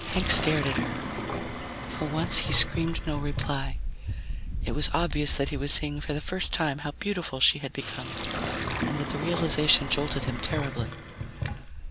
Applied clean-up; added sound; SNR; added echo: none; Wind + Sink (filling or washing); 1 dB; none.